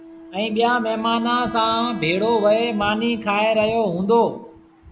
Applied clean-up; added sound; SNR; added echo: none; Wind instrument, woodwind instrument; 16 dB; none.